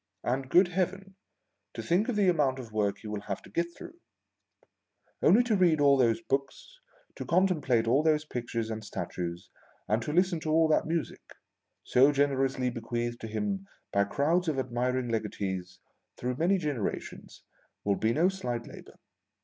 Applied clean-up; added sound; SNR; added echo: none; none; none; none.